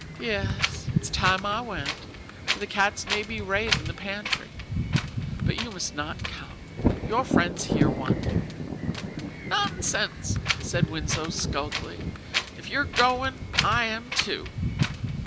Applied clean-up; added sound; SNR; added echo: none; Thunder + Wind; -1 dB; none.